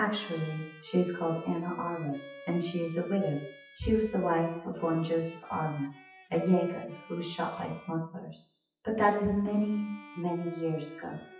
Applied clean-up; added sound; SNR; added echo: classical method WPE with log-MMSE.